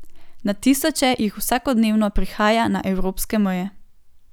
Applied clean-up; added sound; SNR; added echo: none; none; none; none.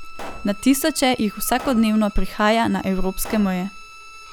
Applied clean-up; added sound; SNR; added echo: none; Bowed string instrument + Explosion; 18 dB; none.